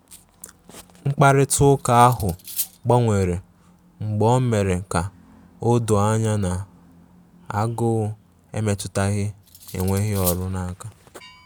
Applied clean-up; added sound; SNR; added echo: none; Cutlery, silverware; 12 dB; none.